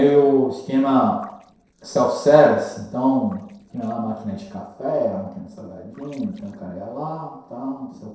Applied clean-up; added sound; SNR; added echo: neural separator model SepFormer DNS4.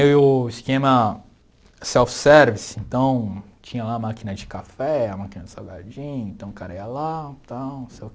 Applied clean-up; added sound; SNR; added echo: none; none; none; none.